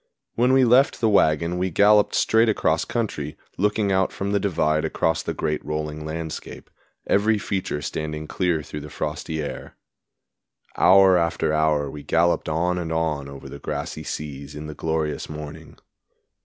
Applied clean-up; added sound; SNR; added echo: none; none; none; none.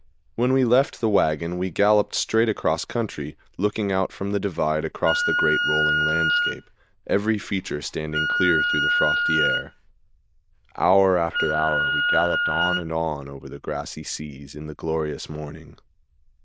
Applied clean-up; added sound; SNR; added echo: neural diffusion model UNIVERSE++.